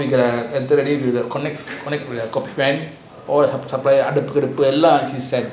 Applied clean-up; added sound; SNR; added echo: none; none; none; none.